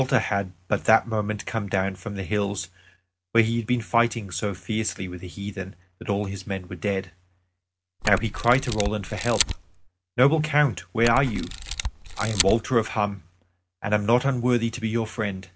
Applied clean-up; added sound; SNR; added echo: none; Camera; 5 dB; none.